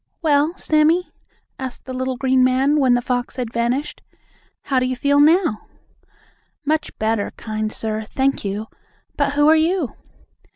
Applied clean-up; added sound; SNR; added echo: none; none; none; none.